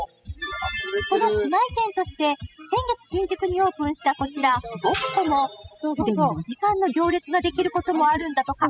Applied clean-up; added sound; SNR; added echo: classical method spectral subtraction.